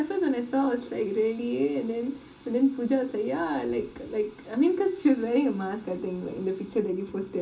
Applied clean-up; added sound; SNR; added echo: none; none; none; reverberation time 0.2 s.